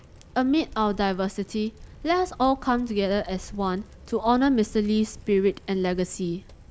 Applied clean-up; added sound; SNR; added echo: none; Bicycle; 18 dB; none.